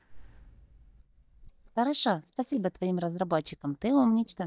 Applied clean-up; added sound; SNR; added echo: neural mask model DeepFilterNet 3.